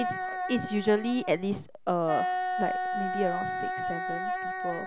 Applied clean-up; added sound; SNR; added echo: none; Wind instrument, woodwind instrument; 1 dB; none.